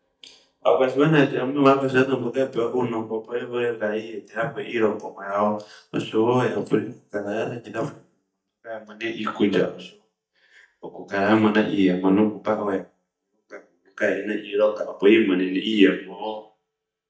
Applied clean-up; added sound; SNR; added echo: neural mask model DeepFilterNet 3.